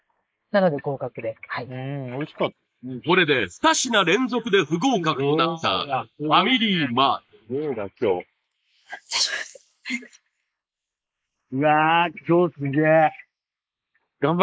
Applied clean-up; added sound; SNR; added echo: neural mask model Resemble Enhance denoiser.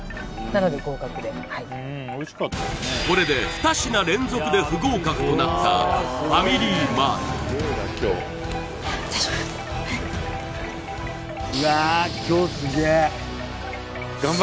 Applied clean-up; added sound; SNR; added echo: none; Wind chime; 15 dB; none.